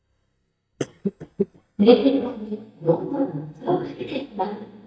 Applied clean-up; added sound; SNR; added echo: neural mask model DeepFilterNet 3.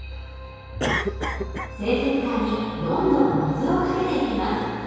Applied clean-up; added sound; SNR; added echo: none; Cough; 10 dB; reverberation time 2.2 s.